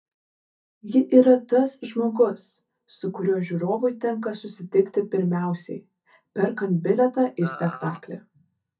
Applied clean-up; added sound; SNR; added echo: neural mask model DeepFilterNet 3.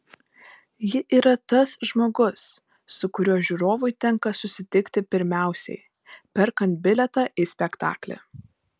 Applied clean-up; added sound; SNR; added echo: none; none; none; none.